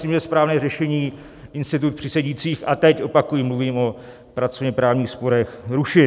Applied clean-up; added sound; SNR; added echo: none; none; none; none.